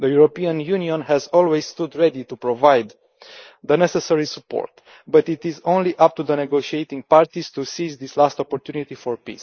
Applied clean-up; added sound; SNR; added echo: neural mask model Resemble Enhance denoiser.